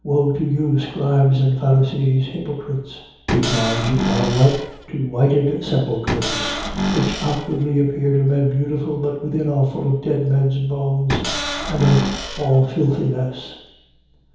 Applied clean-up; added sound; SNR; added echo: none; Cupboard open or close / Door; 5 dB; reverberation time 2.2 s.